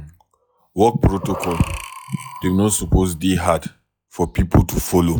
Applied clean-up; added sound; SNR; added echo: classical method log-MMSE.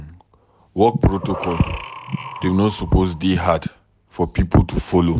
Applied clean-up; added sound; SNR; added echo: none; Breathing; 10 dB; none.